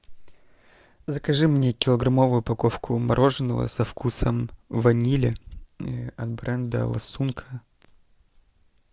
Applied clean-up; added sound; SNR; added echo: none; none; none; none.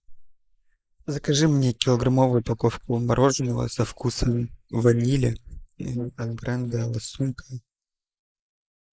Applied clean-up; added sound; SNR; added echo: neural mask model Resemble Enhance denoiser.